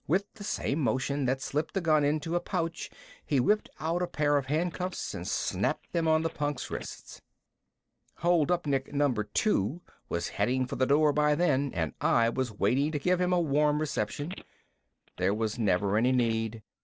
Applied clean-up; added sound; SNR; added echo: neural separator model SepFormer DNS4.